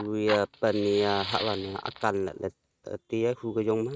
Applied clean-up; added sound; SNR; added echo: neural mask model RNNoise.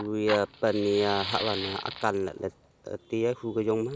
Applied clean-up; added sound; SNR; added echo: none; Fire; 11 dB; none.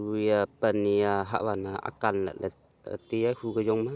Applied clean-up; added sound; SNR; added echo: none; none; none; none.